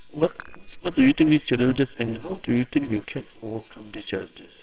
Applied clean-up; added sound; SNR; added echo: neural separator model SepFormer WHAMR!.